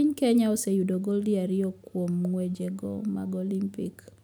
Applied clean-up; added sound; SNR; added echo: none; none; none; none.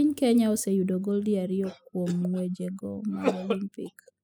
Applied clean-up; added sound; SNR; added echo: classical method spectral subtraction.